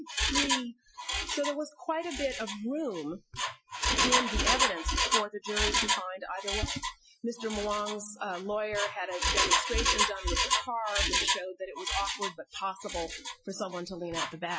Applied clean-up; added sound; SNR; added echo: classical method Wiener filter.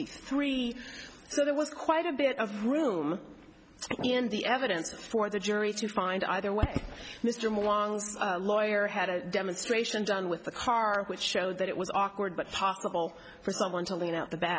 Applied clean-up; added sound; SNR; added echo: none; none; none; none.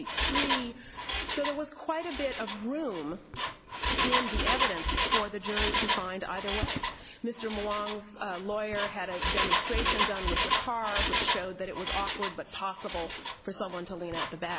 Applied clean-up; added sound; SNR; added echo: none; Engine; -4 dB; none.